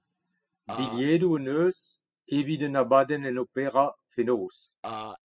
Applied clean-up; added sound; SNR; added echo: classical method spectral subtraction.